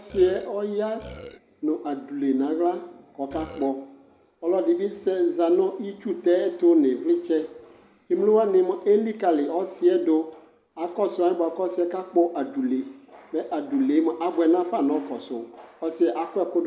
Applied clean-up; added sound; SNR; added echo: none; Burping, eructation; 16 dB; none.